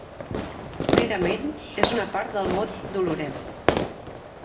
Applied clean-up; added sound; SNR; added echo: none; Fireworks; -1 dB; reverberation time 0.6 s.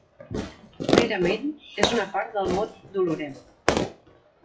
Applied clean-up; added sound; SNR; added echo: classical method WPE with log-MMSE.